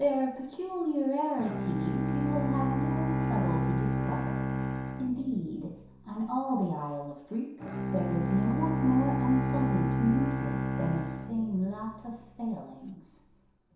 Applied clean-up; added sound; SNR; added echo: none; Bowed string instrument; 0 dB; reverberation time 0.7 s.